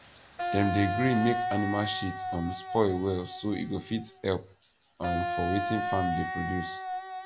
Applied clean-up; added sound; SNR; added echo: none; Wind instrument, woodwind instrument; 4 dB; none.